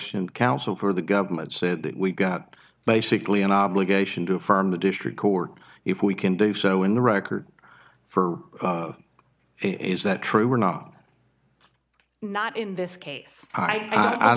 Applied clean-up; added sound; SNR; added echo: none; none; none; none.